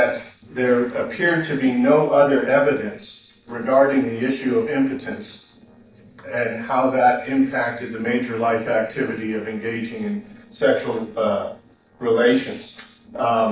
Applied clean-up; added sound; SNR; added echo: neural separator model SepFormer DNS4.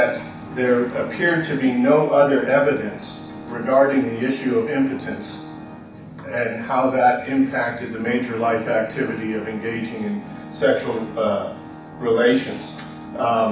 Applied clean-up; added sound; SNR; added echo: none; Organ; 17 dB; reverberation time 0.7 s.